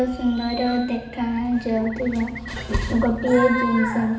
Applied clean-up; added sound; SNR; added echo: none; Bird; 19 dB; reverberation time 1.0 s.